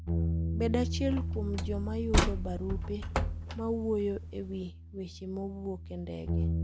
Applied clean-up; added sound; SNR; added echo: none; Slam + Bass guitar; -3 dB; none.